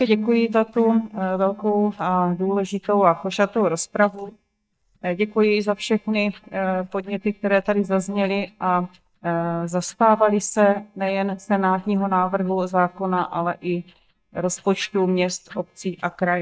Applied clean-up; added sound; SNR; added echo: neural mask model DeepFilterNet 3.